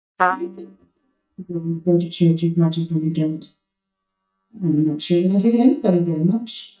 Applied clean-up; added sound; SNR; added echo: neural mask model DeepFilterNet 3.